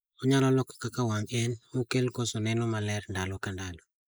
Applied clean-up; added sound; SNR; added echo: neural mask model Resemble Enhance denoiser.